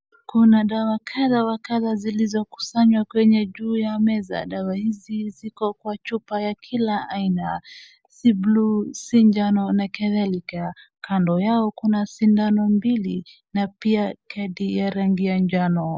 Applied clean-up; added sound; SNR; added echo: none; none; none; none.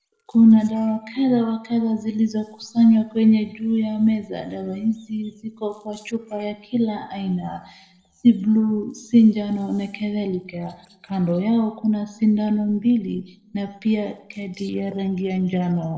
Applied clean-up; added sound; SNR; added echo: neural separator model SepFormer DNS4.